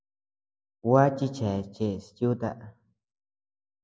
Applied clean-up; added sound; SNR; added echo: none; none; none; none.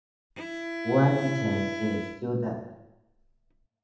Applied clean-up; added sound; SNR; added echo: none; Bowed string instrument; 6 dB; reverberation time 0.8 s.